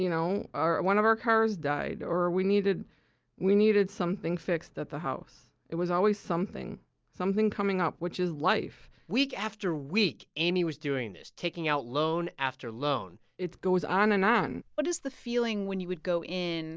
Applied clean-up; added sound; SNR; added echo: none; none; none; none.